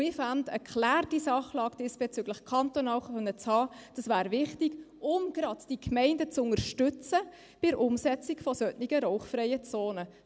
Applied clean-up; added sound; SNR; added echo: none; none; none; none.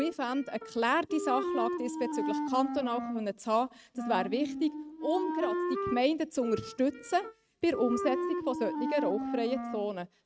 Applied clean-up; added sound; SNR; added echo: neural mask model RNNoise.